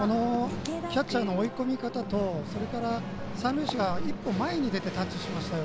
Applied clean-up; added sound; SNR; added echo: none; Walk, footsteps; 11 dB; none.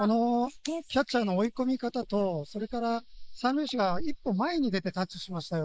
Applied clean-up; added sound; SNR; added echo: neural mask model Resemble Enhance denoiser.